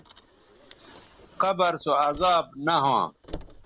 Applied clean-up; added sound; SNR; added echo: none; Car; 20 dB; none.